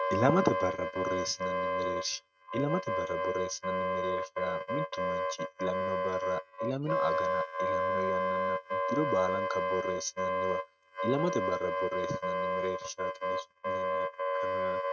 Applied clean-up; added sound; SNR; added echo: neural mask model RNNoise.